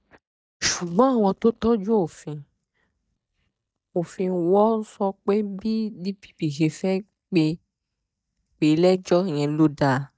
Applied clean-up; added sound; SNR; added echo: neural mask model DeepFilterNet 3.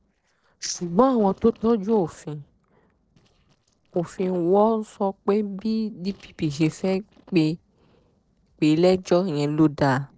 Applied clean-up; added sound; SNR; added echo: neural separator model SepFormer DNS4.